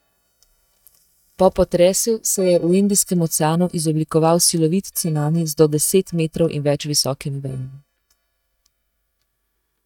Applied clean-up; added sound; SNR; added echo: neural mask model DeepFilterNet 3.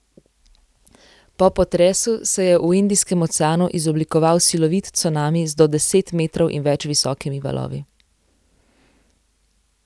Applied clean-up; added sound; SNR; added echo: none; none; none; none.